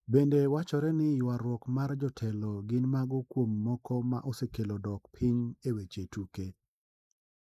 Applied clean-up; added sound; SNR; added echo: neural mask model Resemble Enhance denoiser.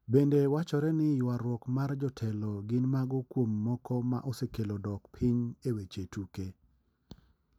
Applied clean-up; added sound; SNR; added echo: none; none; none; none.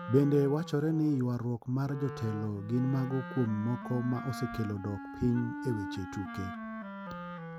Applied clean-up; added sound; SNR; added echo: none; Wind instrument, woodwind instrument; 10 dB; none.